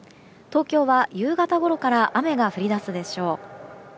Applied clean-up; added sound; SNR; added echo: none; none; none; none.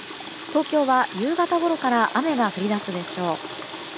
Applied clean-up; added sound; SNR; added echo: none; Water tap, faucet; 7 dB; none.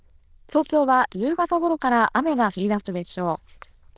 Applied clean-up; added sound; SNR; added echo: neural diffusion model UNIVERSE++.